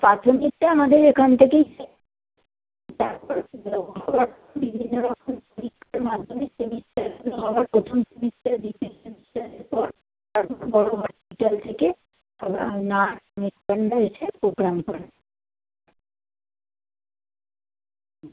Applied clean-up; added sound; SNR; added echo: none; none; none; none.